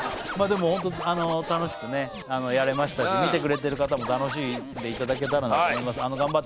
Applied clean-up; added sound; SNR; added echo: none; Scratching (performance technique); 11 dB; none.